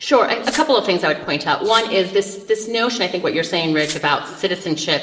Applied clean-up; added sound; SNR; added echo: neural separator model SepFormer DNS4.